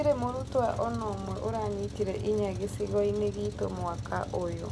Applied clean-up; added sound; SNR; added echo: none; Truck; 6 dB; none.